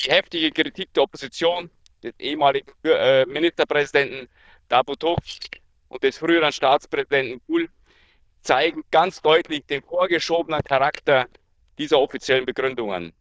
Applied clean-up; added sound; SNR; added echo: neural diffusion model UNIVERSE++.